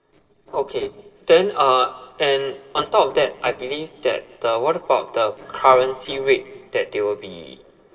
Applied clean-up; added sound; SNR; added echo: neural separator model SepFormer DNS4.